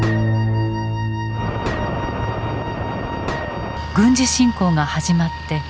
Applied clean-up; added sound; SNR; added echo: none; Wind instrument, woodwind instrument + Gunshot, gunfire; 11 dB; none.